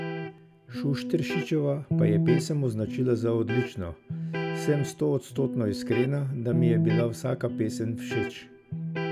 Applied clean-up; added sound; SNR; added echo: none; Electric guitar; 2 dB; none.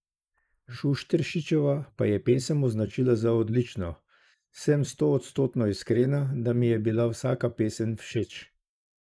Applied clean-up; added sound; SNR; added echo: neural mask model Resemble Enhance denoiser.